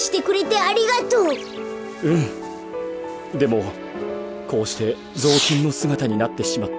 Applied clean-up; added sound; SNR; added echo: none; Fireworks; 12 dB; none.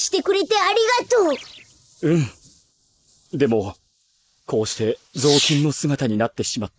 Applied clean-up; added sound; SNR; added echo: neural mask model Resemble Enhance denoiser.